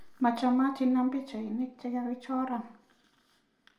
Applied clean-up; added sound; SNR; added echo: none; none; none; reverberation time 0.4 s.